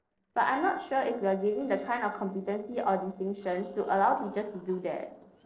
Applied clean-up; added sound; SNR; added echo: neural separator model SepFormer DNS4.